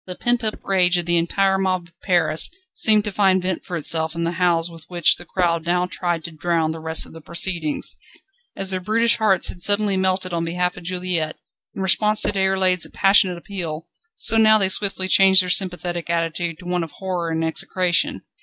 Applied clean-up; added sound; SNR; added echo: neural mask model DeepFilterNet 3.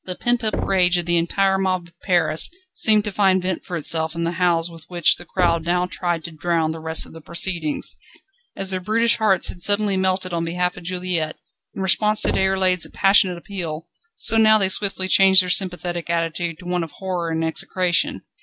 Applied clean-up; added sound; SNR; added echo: none; Knock; 12 dB; none.